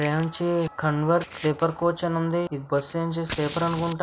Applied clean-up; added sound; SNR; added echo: none; Fire; 13 dB; none.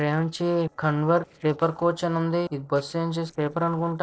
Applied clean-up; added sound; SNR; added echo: neural separator model SepFormer DNS4.